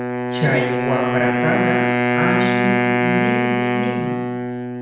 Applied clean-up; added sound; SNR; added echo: none; Wind instrument, woodwind instrument; -4 dB; reverberation time 0.7 s.